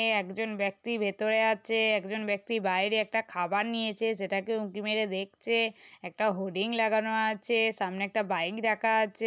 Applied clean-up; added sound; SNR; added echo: none; none; none; none.